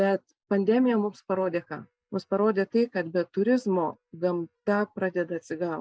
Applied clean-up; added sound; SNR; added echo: neural mask model DeepFilterNet 3.